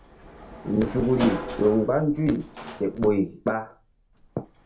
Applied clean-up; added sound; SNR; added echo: none; Sliding door / Slam; 13 dB; reverberation time 0.2 s.